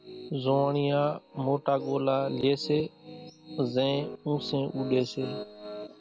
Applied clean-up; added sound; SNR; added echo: none; Piano; 13 dB; none.